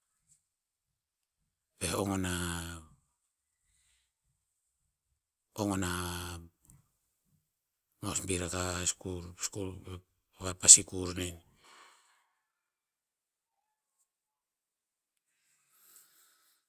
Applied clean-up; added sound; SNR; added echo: none; none; none; none.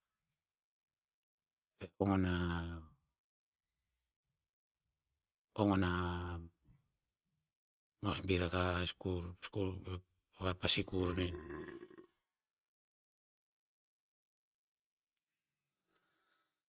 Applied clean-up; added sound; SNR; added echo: neural mask model RNNoise.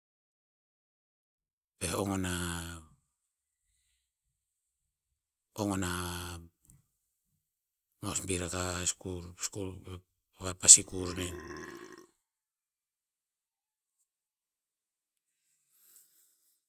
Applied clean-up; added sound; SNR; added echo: neural mask model DeepFilterNet 3.